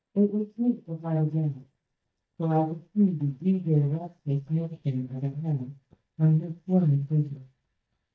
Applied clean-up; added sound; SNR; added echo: neural mask model DeepFilterNet 3.